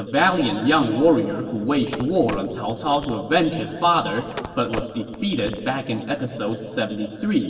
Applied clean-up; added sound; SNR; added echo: none; Telephone; 13 dB; reverberation time 2.3 s.